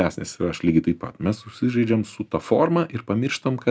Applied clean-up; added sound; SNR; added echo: none; none; none; none.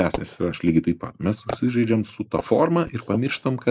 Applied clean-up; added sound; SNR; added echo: neural mask model Resemble Enhance denoiser.